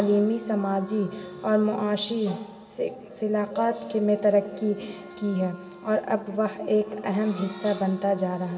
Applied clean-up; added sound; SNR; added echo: none; Wind instrument, woodwind instrument; 19 dB; reverberation time 2.4 s.